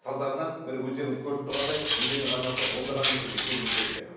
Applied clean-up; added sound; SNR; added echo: none; Cutlery, silverware; -2 dB; reverberation time 1.1 s.